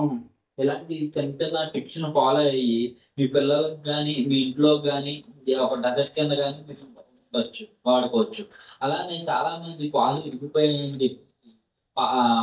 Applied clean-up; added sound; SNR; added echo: neural mask model DeepFilterNet 3.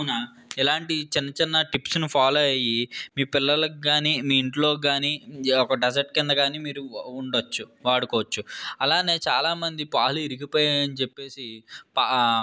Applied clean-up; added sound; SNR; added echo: none; none; none; none.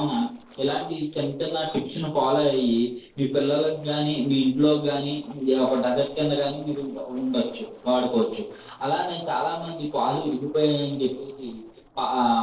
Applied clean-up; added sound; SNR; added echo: neural separator model SepFormer DNS4.